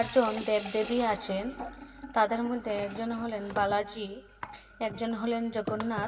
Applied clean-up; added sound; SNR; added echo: none; Sink (filling or washing) / Water tap, faucet; 12 dB; reverberation time 2.1 s.